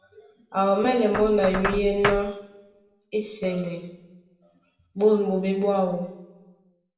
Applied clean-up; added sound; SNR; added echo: none; Knock; 11 dB; reverberation time 0.9 s.